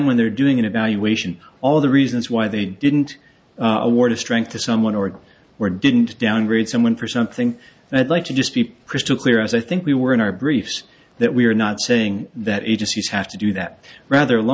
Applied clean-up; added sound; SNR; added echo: none; none; none; none.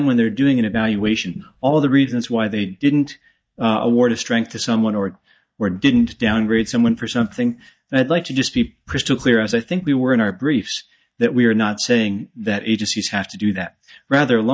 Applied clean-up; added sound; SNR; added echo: neural mask model DeepFilterNet 3.